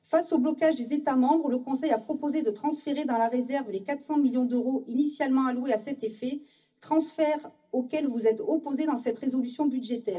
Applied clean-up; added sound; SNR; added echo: none; none; none; reverberation time 0.4 s.